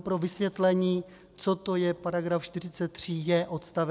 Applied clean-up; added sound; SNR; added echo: none; none; none; none.